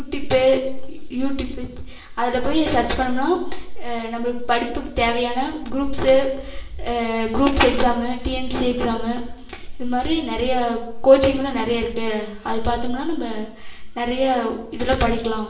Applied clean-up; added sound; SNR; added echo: none; none; none; reverberation time 0.7 s.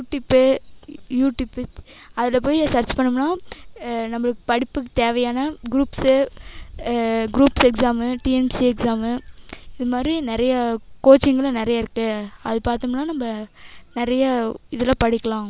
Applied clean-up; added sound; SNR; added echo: none; none; none; none.